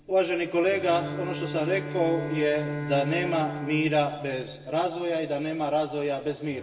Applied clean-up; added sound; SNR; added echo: none; Bowed string instrument; 10 dB; reverberation time 1.3 s.